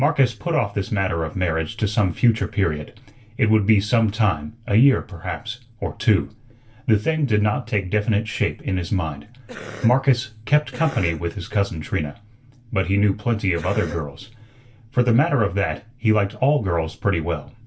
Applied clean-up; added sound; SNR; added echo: none; Cough; 16 dB; reverberation time 0.2 s.